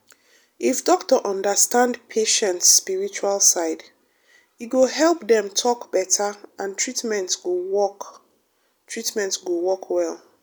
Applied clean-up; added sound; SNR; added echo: none; none; none; none.